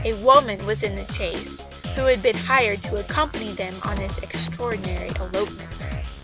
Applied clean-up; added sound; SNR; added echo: none; Drum kit; 7 dB; none.